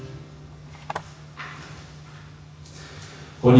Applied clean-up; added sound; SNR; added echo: none; Telephone; 15 dB; reverberation time 1.1 s.